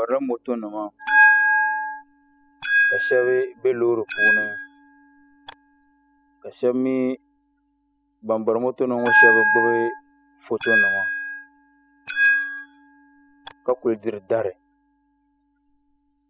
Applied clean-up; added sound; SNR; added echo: classical method spectral subtraction.